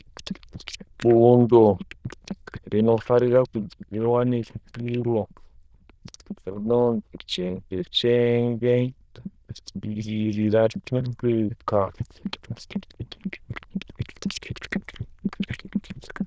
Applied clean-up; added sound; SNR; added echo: neural diffusion model UNIVERSE++.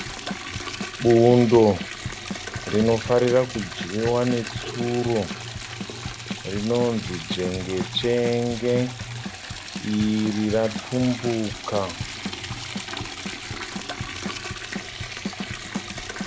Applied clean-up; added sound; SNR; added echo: none; Bass drum / Snare drum / Drum kit + Liquid; 8 dB; none.